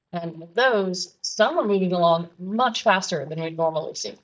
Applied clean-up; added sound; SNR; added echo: neural mask model DeepFilterNet 3.